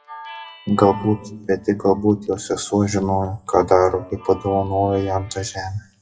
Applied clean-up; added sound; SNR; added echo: classical method WPE with log-MMSE.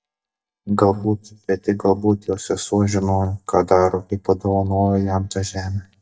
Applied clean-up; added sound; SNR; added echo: neural mask model DeepFilterNet 3.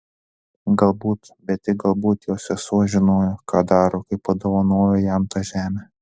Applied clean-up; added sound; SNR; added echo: none; none; none; none.